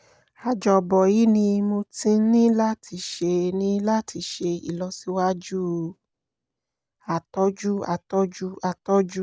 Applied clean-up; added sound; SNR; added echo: none; none; none; none.